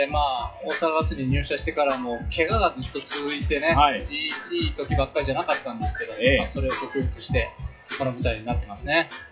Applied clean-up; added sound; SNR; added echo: classical method WPE with log-MMSE.